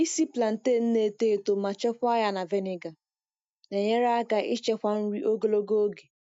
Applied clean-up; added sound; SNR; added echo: neural mask model DeepFilterNet 3.